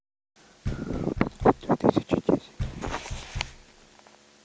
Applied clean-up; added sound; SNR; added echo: none; Knock; 9 dB; none.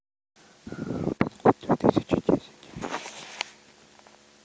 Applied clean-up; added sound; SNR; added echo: none; none; none; none.